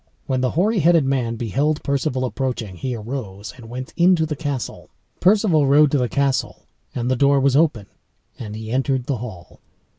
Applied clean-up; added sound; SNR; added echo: none; none; none; none.